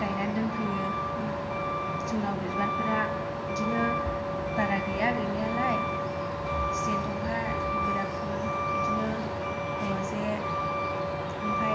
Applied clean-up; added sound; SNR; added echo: none; Truck; -3 dB; reverberation time 0.8 s.